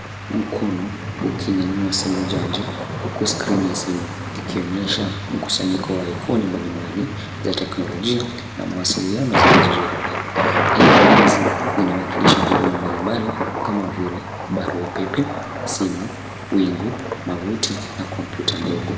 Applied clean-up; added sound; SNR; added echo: none; Thunder; -2 dB; reverberation time 1.3 s.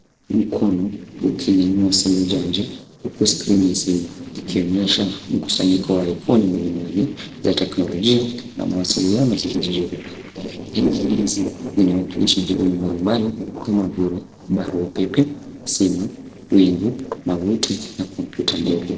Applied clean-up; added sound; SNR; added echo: neural separator model SepFormer DNS4.